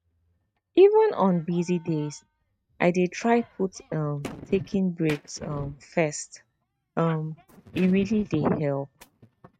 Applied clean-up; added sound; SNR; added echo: neural mask model RNNoise.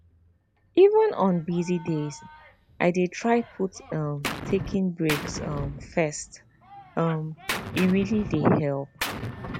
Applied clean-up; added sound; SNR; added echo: none; Gunshot, gunfire; 11 dB; none.